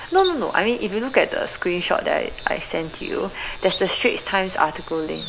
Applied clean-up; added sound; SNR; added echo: none; Bird vocalization, bird call, bird song; 16 dB; none.